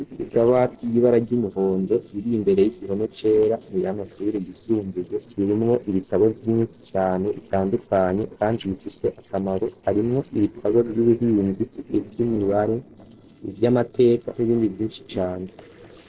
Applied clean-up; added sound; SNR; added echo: neural separator model SepFormer DNS4.